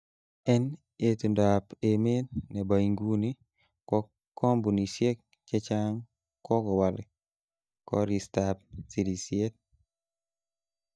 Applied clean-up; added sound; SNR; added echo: neural mask model DeepFilterNet 3.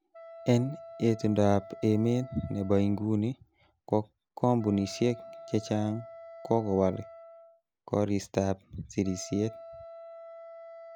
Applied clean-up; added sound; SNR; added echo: none; Wind instrument, woodwind instrument; 18 dB; none.